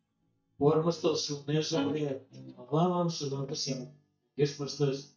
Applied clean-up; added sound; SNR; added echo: neural mask model DeepFilterNet 3.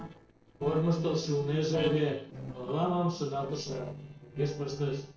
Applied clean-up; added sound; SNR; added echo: neural separator model SepFormer DNS4.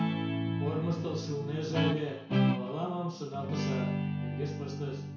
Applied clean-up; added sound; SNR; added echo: none; Guitar; -4 dB; reverberation time 0.6 s.